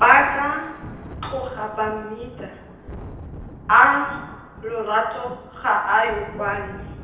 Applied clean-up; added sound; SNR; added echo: none; Thunder; 16 dB; reverberation time 0.9 s.